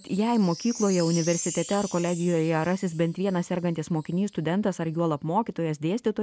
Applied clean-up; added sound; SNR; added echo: none; Wind chime; 15 dB; none.